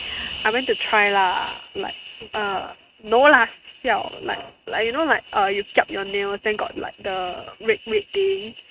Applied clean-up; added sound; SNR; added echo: neural mask model RNNoise.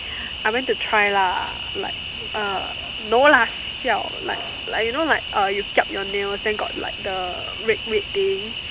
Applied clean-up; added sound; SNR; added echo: none; Cricket; 8 dB; none.